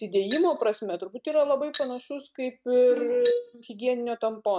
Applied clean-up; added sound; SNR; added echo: neural mask model RNNoise.